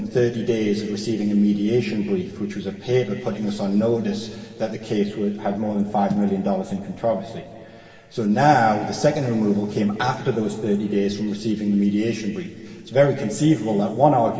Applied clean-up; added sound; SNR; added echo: none; none; none; reverberation time 2.4 s.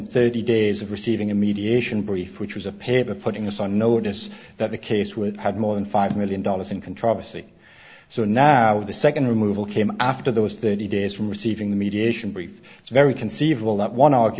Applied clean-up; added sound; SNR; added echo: none; none; none; none.